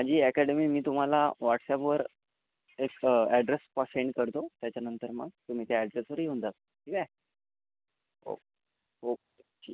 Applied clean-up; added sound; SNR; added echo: none; none; none; none.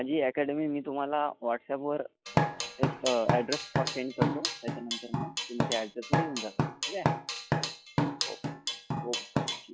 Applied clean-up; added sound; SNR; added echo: classical method log-MMSE.